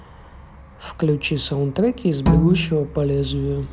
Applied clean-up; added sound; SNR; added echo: none; Bowed string instrument; -1 dB; none.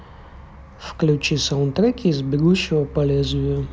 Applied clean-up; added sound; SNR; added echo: none; none; none; none.